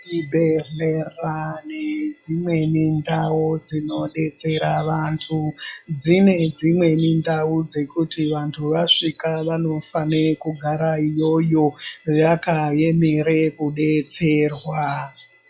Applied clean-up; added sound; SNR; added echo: classical method log-MMSE.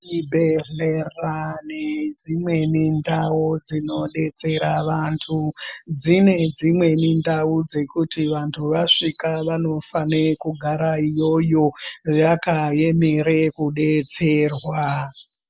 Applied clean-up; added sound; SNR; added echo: none; none; none; none.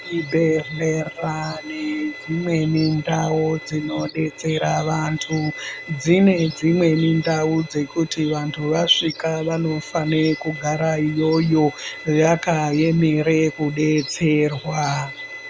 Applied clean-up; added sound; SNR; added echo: none; Bowed string instrument; 17 dB; none.